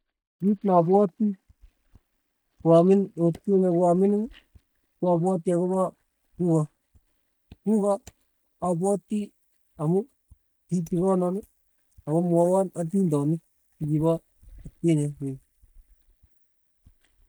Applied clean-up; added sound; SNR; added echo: neural mask model DeepFilterNet 3.